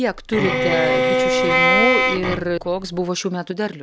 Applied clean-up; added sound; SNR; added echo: none; Bowed string instrument; -4 dB; none.